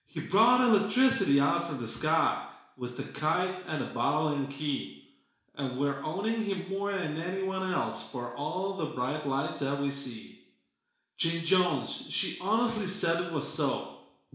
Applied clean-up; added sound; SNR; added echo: none; none; none; reverberation time 0.7 s.